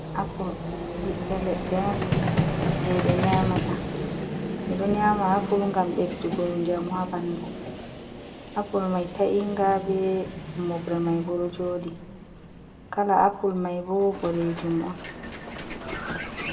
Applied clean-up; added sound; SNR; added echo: none; Vehicle; 4 dB; reverberation time 0.5 s.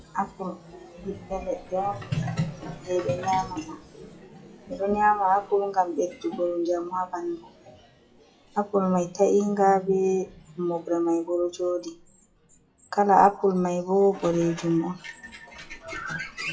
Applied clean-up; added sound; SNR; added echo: classical method WPE with log-MMSE.